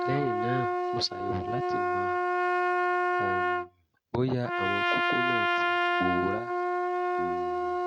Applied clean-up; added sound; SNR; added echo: neural mask model RNNoise.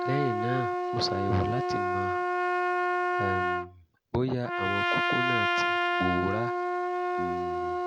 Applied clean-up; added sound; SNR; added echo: none; Trumpet; -5 dB; none.